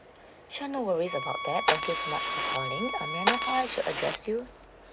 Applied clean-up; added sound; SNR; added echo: none; Fire + Bowed string instrument; -2 dB; none.